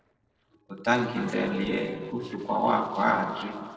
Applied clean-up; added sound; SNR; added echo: neural separator model SepFormer DNS4.